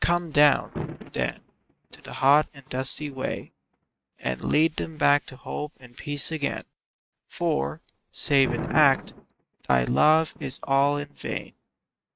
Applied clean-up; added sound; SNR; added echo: neural mask model RNNoise.